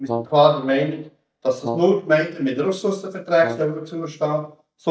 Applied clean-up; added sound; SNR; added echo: neural mask model DeepFilterNet 3.